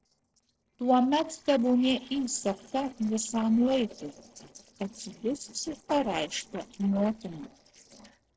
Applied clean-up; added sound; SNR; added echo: neural separator model SepFormer DNS4.